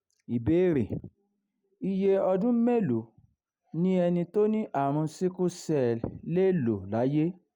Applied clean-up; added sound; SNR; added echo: none; none; none; none.